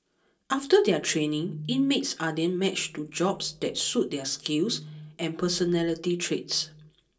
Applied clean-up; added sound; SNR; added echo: none; none; none; reverberation time 0.2 s.